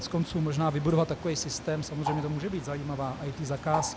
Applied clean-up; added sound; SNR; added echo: none; Bird; 9 dB; none.